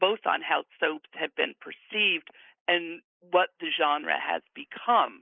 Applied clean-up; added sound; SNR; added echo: neural mask model Resemble Enhance denoiser.